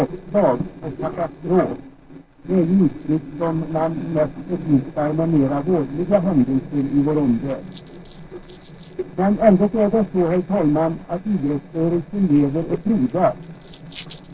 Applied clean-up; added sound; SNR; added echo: neural separator model SepFormer DNS4.